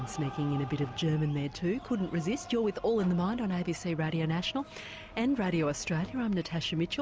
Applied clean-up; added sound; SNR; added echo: none; Sliding door + Bus; 19 dB; none.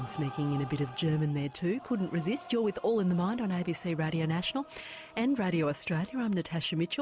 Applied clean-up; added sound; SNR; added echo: none; none; none; none.